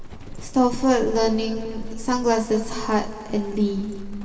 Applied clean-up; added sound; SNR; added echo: none; Livestock, farm animals, working animals; 9 dB; reverberation time 2.4 s.